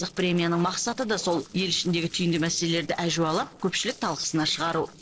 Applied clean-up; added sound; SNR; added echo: neural separator model SepFormer DNS4.